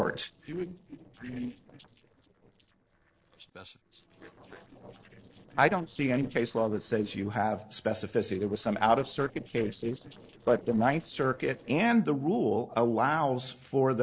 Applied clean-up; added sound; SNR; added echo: neural separator model SepFormer DNS4.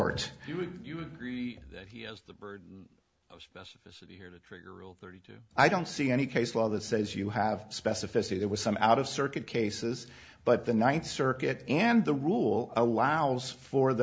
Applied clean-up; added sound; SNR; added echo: none; none; none; none.